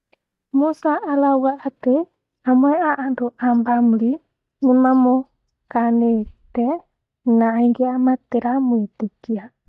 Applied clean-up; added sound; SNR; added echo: neural mask model DeepFilterNet 3.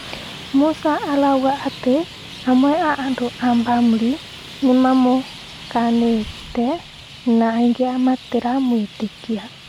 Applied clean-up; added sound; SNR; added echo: none; Traffic noise, roadway noise; 17 dB; none.